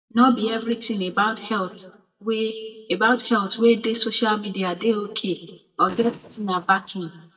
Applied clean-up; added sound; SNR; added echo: neural mask model DeepFilterNet 3.